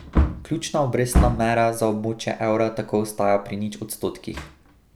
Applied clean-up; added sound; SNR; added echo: none; Wood; 3 dB; none.